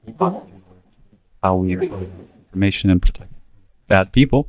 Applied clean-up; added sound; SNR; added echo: neural mask model DeepFilterNet 3.